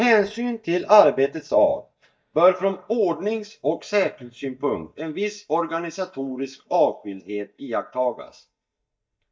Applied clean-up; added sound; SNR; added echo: neural mask model DeepFilterNet 3.